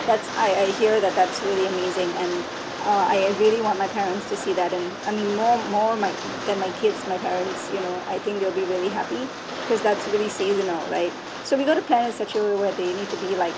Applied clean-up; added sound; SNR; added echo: none; Rain; 8 dB; none.